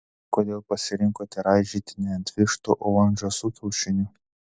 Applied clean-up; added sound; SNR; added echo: none; none; none; none.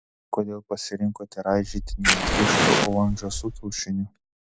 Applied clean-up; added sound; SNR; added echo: none; Fire; -3 dB; none.